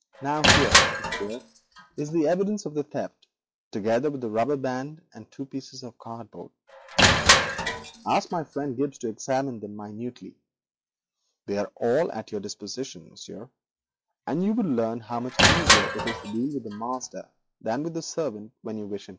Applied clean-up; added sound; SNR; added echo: classical method log-MMSE.